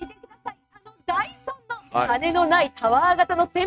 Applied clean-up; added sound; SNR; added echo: neural mask model RNNoise.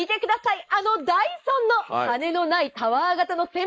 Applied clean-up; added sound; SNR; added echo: neural mask model Resemble Enhance denoiser.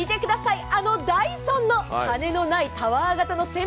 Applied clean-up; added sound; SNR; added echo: none; none; none; none.